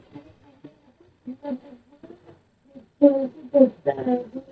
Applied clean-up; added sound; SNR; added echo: neural mask model DeepFilterNet 3.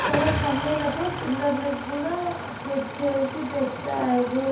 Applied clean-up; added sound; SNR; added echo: none; Idling / Engine starting; 5 dB; reverberation time 0.5 s.